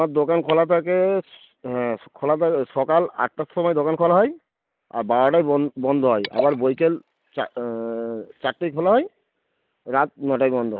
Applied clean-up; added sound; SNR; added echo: neural mask model Resemble Enhance denoiser.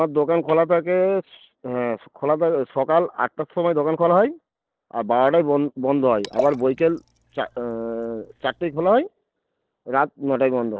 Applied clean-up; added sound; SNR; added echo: neural separator model SepFormer DNS4.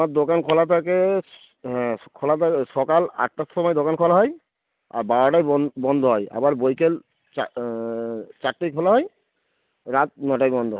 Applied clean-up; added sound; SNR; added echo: none; none; none; none.